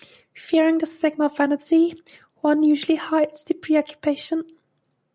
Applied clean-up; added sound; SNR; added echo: none; none; none; none.